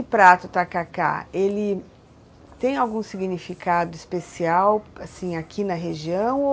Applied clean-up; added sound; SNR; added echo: none; none; none; none.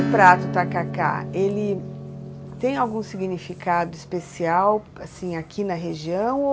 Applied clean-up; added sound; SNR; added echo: none; Acoustic guitar / Strum; 9 dB; none.